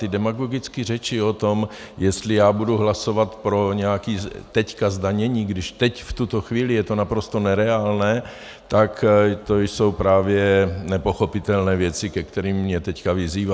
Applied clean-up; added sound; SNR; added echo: none; none; none; none.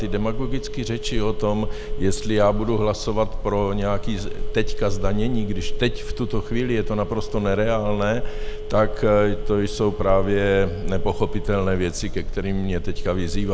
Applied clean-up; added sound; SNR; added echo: none; Telephone; 1 dB; none.